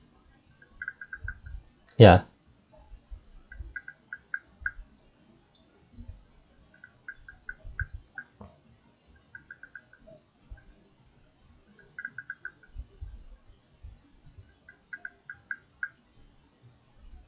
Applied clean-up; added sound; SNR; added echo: classical method log-MMSE.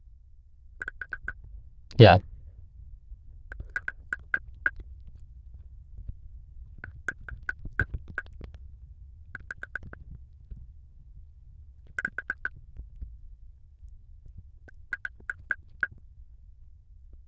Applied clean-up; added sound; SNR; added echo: neural diffusion model UNIVERSE++.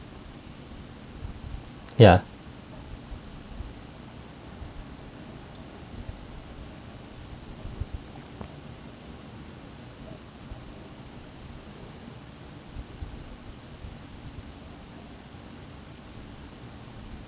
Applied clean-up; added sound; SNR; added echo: none; none; none; none.